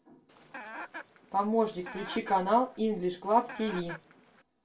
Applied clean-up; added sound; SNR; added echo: none; Chicken, rooster; 14 dB; reverberation time 0.2 s.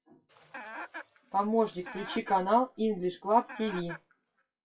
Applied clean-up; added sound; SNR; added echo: classical method WPE with log-MMSE.